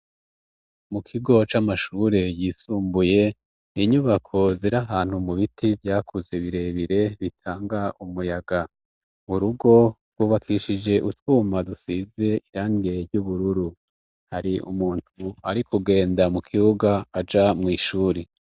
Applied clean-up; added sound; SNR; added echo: none; none; none; none.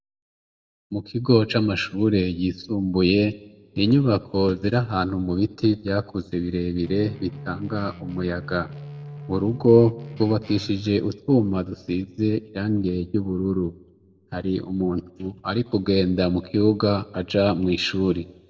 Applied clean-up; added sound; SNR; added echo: none; Guitar; 15 dB; reverberation time 0.6 s.